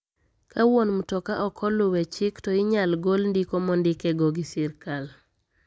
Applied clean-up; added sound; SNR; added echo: none; none; none; none.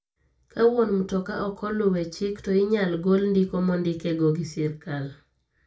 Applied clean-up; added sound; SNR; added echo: none; none; none; reverberation time 0.2 s.